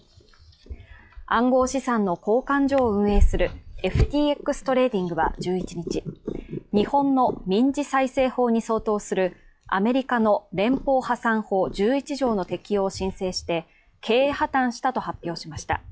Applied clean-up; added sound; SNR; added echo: classical method log-MMSE.